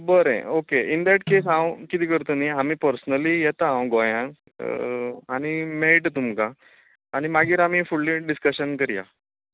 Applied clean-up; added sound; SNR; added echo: none; Snare drum; 16 dB; none.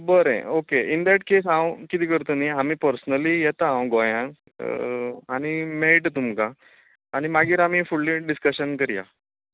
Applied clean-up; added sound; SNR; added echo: none; none; none; none.